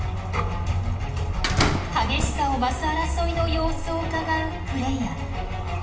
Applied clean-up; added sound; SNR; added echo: none; Slam; 1 dB; reverberation time 1.0 s.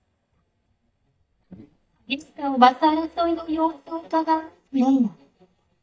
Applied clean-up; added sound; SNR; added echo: neural mask model DeepFilterNet 3.